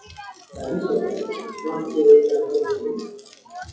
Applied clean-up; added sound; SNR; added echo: classical method WPE with log-MMSE.